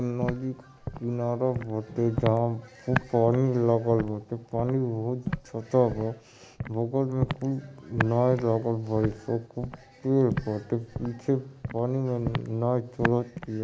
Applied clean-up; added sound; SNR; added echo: none; Walk, footsteps; 10 dB; none.